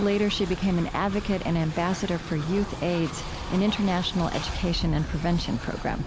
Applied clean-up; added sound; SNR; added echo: none; Train; 8 dB; none.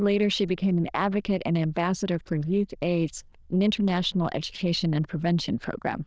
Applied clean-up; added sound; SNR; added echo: neural diffusion model UNIVERSE++.